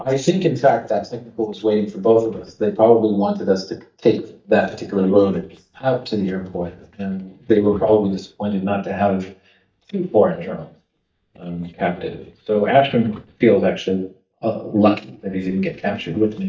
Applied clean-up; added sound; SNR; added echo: neural mask model DeepFilterNet 3.